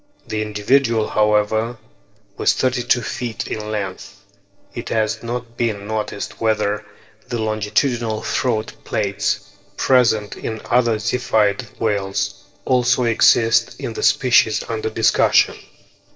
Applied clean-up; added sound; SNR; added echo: neural separator model SepFormer DNS4.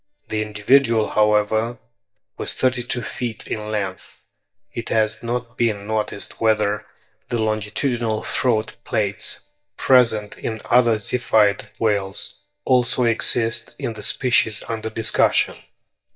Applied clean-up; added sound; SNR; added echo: neural mask model DeepFilterNet 3.